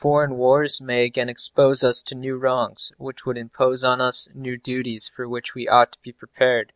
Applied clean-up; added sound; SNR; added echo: none; none; none; none.